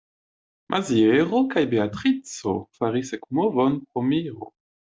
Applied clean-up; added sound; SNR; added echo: none; none; none; none.